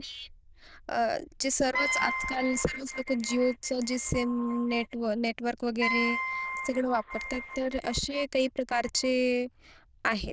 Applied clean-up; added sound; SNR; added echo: neural diffusion model UNIVERSE++.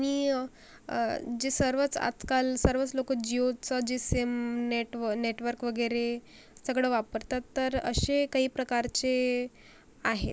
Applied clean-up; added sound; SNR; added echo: none; none; none; none.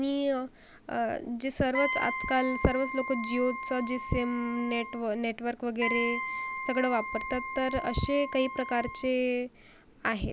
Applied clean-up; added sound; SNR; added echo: none; Wind instrument, woodwind instrument; 6 dB; none.